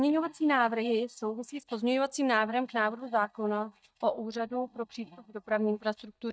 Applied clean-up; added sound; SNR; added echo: neural mask model DeepFilterNet 3.